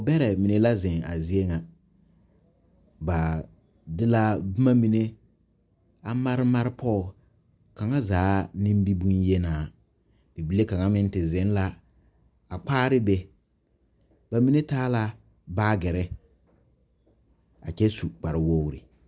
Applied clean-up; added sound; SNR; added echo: none; none; none; none.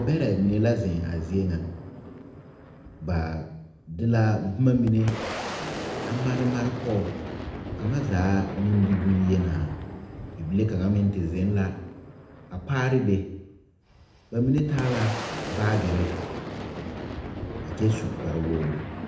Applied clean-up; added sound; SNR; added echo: none; Boom; 9 dB; reverberation time 0.7 s.